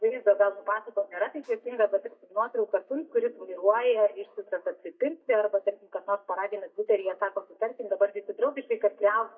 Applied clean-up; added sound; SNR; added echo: neural mask model DeepFilterNet 3.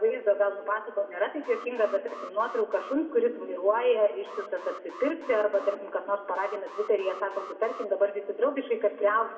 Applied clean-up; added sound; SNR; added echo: none; Alarm; 16 dB; reverberation time 1.6 s.